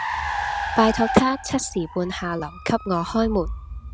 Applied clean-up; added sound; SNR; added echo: none; Car; 6 dB; none.